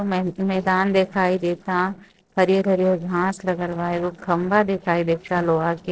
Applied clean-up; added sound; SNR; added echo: neural separator model SepFormer DNS4.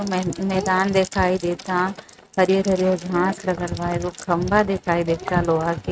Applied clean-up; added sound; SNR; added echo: neural mask model RNNoise.